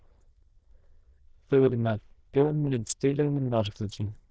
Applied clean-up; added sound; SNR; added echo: neural diffusion model UNIVERSE++.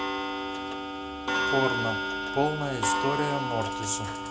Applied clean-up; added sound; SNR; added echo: none; Clock; -1 dB; none.